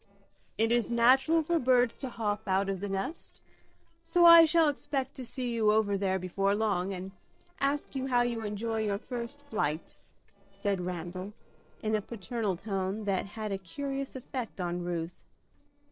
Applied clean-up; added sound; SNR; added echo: neural separator model SepFormer DNS4.